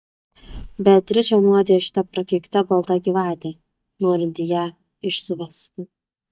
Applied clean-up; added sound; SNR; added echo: neural mask model DeepFilterNet 3.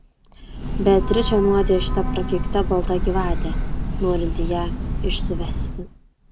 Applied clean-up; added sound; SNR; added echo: none; Train / Breathing; 0 dB; none.